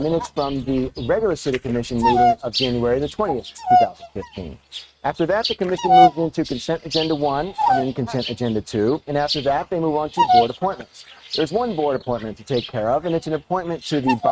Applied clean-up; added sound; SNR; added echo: neural mask model RNNoise.